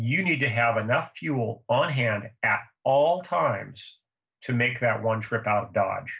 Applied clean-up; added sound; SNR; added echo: none; none; none; none.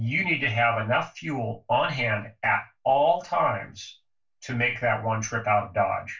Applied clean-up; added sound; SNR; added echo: none; none; none; reverberation time 0.1 s.